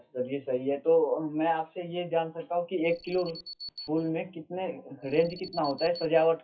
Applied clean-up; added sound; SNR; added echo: classical method WPE with log-MMSE.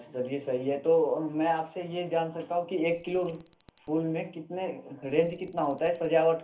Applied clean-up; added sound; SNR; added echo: none; Alarm; 17 dB; reverberation time 0.3 s.